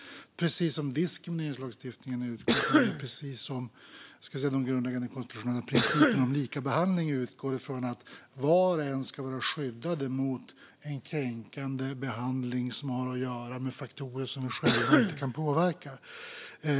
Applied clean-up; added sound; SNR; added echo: none; Cough; -3 dB; none.